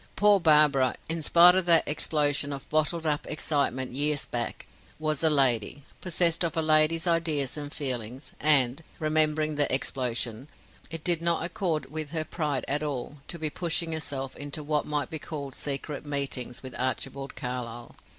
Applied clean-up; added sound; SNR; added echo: none; none; none; none.